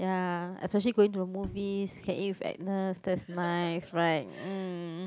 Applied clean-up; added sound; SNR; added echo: none; Bowed string instrument; 18 dB; none.